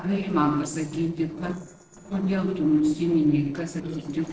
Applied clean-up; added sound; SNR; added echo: neural separator model SepFormer DNS4.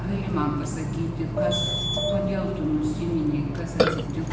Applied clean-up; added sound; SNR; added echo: none; Burping, eructation; -2 dB; reverberation time 1.0 s.